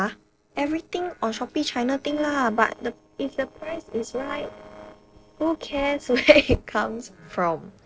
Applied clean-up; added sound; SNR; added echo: neural separator model SepFormer DNS4.